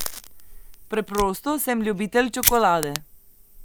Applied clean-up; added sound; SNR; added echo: none; Fire; 6 dB; none.